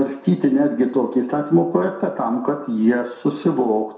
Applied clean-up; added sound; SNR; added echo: none; none; none; reverberation time 0.6 s.